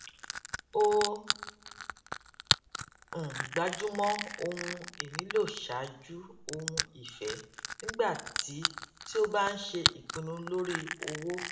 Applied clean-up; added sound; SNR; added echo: none; Crushing; 3 dB; reverberation time 0.7 s.